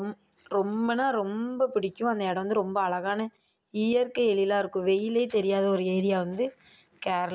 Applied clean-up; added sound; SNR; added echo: none; none; none; none.